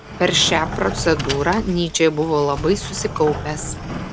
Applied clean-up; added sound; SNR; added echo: none; Sliding door; 8 dB; none.